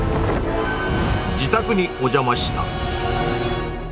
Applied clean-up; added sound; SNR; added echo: none; none; none; none.